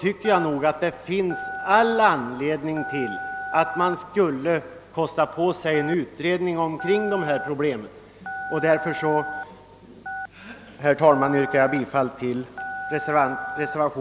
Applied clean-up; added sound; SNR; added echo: none; Telephone; 10 dB; none.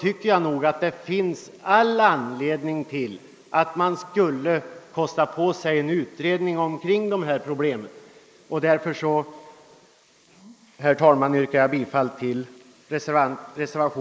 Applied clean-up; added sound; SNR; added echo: neural mask model Resemble Enhance denoiser.